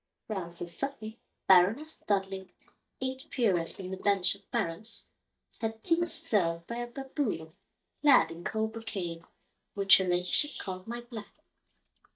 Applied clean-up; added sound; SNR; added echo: neural mask model DeepFilterNet 3.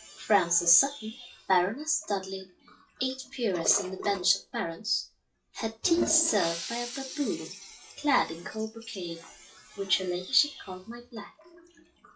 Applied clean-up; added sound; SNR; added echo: classical method WPE with log-MMSE.